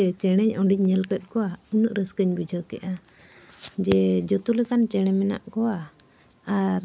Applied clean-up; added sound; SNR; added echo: none; none; none; none.